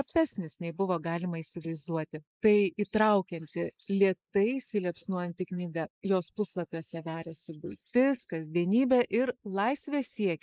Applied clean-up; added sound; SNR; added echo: neural mask model Resemble Enhance denoiser.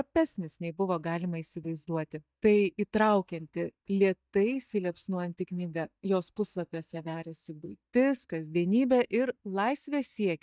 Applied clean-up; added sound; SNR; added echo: neural mask model DeepFilterNet 3.